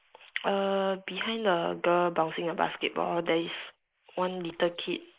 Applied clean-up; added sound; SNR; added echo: neural mask model Resemble Enhance denoiser.